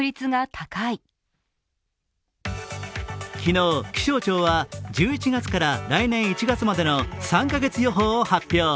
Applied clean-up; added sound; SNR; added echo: none; none; none; none.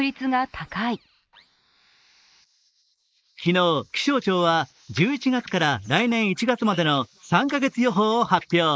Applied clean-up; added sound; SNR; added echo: neural mask model Resemble Enhance denoiser.